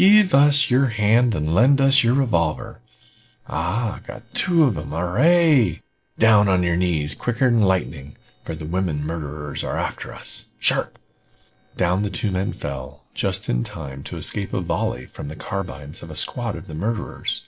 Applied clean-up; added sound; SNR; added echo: neural separator model SepFormer DNS4.